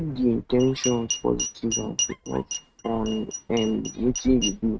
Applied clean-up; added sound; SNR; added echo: neural mask model RNNoise.